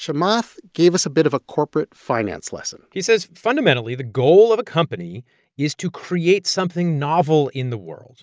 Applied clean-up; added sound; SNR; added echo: none; none; none; none.